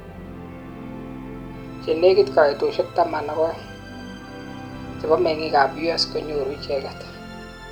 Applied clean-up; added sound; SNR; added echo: none; Musical instrument + Bowed string instrument; 12 dB; none.